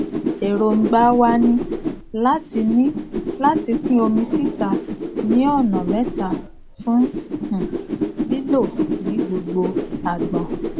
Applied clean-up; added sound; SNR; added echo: none; Whoosh, swoosh, swish; 4 dB; none.